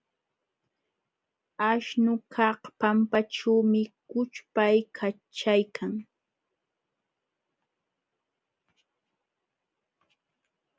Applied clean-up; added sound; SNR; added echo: none; none; none; none.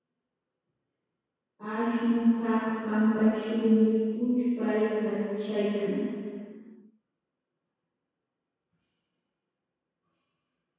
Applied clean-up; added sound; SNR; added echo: none; none; none; reverberation time 2.0 s.